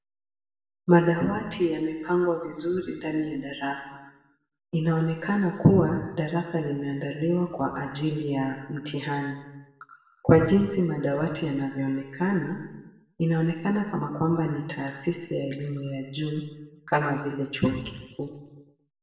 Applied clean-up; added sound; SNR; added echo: none; none; none; reverberation time 1.0 s.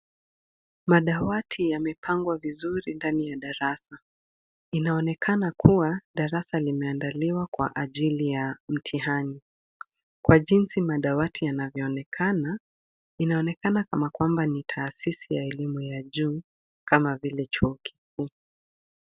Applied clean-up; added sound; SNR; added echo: none; none; none; none.